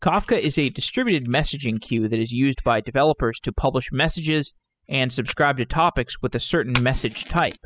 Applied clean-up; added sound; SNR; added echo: classical method spectral subtraction.